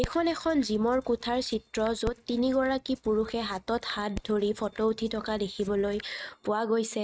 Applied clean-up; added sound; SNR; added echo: neural mask model RNNoise.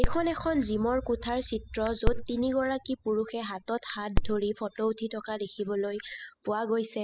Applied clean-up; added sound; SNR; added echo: classical method spectral subtraction.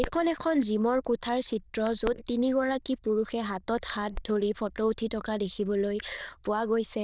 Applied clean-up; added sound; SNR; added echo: neural diffusion model UNIVERSE++.